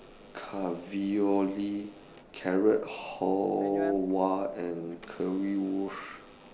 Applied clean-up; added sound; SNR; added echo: none; Alarm / Door; 18 dB; none.